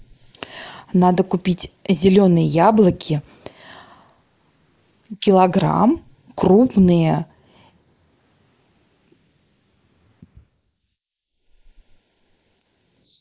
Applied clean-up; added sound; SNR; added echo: neural mask model Resemble Enhance denoiser.